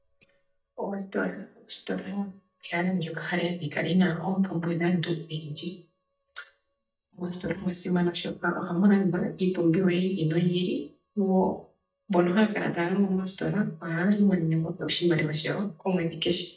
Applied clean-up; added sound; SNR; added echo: neural mask model DeepFilterNet 3.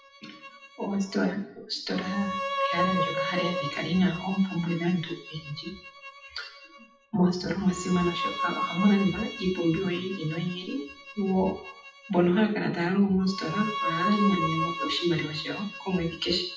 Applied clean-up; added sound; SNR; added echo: classical method WPE with log-MMSE.